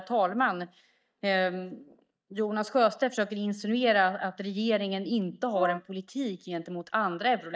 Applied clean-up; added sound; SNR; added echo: neural mask model DeepFilterNet 3.